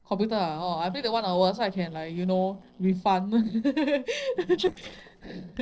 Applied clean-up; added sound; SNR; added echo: neural separator model SepFormer DNS4.